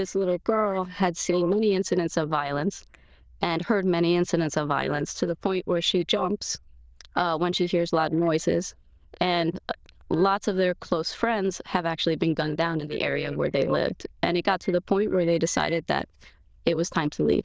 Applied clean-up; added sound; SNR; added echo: neural diffusion model UNIVERSE++.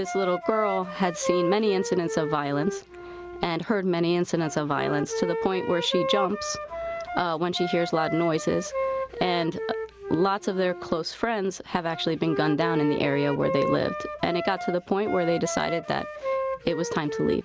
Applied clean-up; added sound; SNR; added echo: none; Wind instrument, woodwind instrument; 6 dB; none.